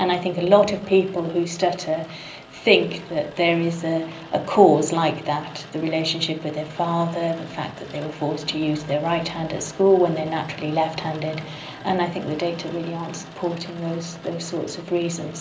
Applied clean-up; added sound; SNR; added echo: none; Rain; 19 dB; reverberation time 0.5 s.